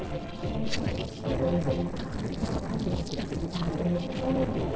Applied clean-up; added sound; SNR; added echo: neural separator model SepFormer DNS4.